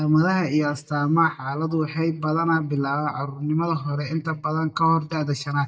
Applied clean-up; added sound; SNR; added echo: neural mask model DeepFilterNet 3.